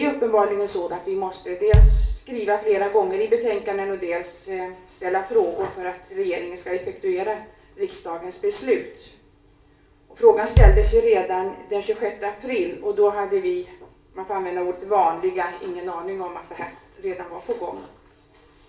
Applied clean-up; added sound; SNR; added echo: none; Bass drum; -5 dB; reverberation time 0.3 s.